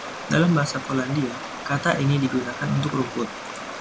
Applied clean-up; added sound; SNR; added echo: none; Stream; 10 dB; none.